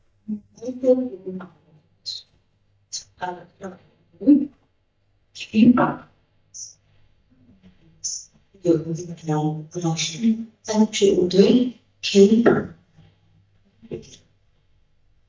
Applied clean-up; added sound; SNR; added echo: neural mask model DeepFilterNet 3.